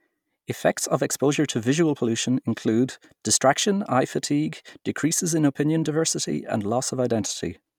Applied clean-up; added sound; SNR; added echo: none; none; none; none.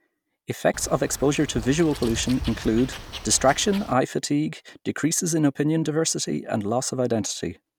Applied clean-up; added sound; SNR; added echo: none; Wild animals; 12 dB; none.